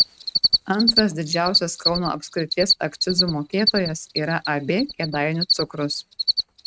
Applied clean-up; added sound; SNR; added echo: neural mask model RNNoise.